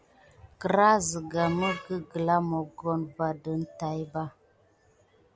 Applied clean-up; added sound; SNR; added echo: none; none; none; none.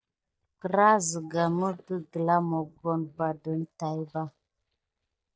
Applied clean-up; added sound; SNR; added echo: neural mask model DeepFilterNet 3.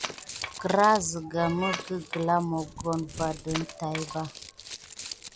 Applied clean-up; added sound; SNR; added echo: none; Wood + Crumpling, crinkling; 11 dB; none.